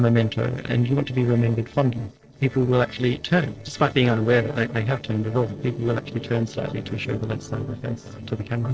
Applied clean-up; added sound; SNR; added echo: neural separator model SepFormer DNS4.